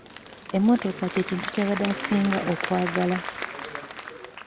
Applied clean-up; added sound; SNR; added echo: none; Applause / Crowd; 8 dB; none.